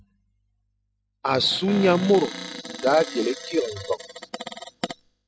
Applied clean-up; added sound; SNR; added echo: classical method spectral subtraction.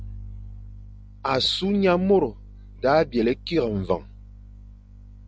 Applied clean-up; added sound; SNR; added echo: none; none; none; none.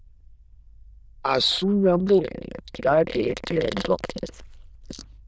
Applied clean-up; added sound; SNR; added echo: neural diffusion model UNIVERSE++.